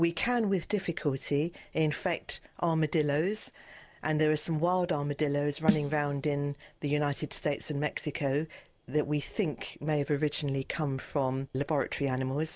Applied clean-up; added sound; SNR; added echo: none; Snare drum; 5 dB; none.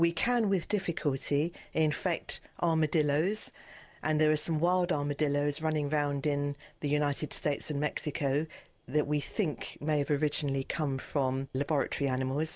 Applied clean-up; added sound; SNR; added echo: none; none; none; none.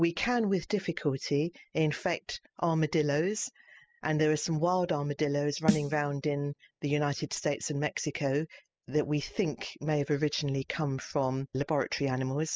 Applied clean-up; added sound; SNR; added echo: classical method spectral subtraction.